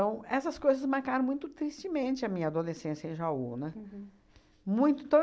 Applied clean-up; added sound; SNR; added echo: none; none; none; none.